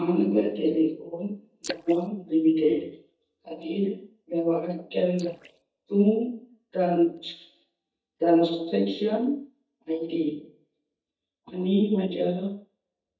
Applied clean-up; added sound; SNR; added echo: neural mask model DeepFilterNet 3.